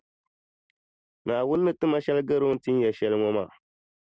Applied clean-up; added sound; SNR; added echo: none; none; none; none.